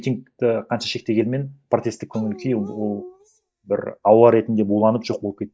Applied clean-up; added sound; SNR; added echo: neural mask model DeepFilterNet 3.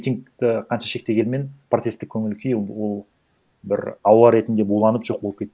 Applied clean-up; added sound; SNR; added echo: none; none; none; none.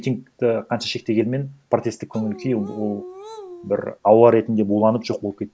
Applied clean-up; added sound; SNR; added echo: none; Dog; 16 dB; none.